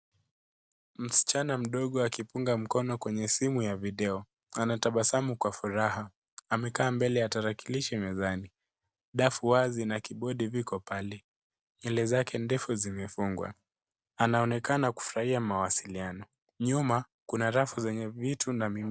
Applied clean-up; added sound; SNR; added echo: none; none; none; none.